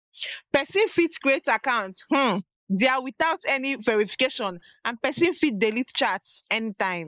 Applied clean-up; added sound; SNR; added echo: neural mask model Resemble Enhance denoiser.